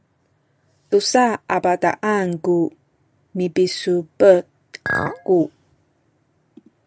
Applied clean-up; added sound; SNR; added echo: none; Chink, clink; 6 dB; none.